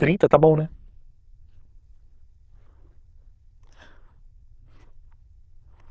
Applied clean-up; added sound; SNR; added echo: neural diffusion model UNIVERSE++.